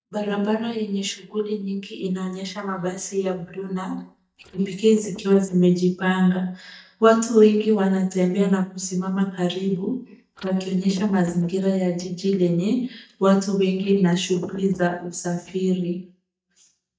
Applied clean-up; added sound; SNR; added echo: neural mask model DeepFilterNet 3.